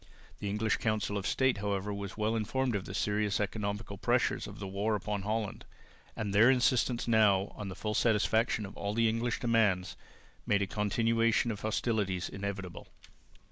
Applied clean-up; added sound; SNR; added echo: none; none; none; none.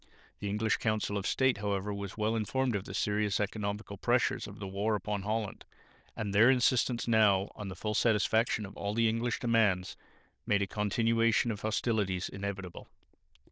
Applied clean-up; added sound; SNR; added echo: neural diffusion model UNIVERSE++.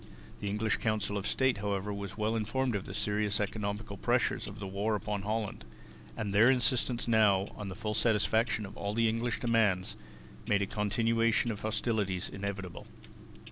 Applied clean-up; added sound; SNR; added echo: none; Clock; 17 dB; none.